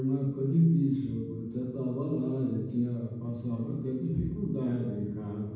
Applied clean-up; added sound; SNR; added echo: none; none; none; reverberation time 1.2 s.